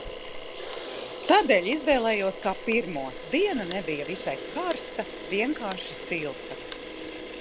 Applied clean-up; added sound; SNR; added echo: none; Camera; 8 dB; none.